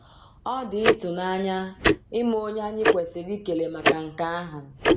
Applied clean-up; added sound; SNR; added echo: none; Tick-tock; -2 dB; none.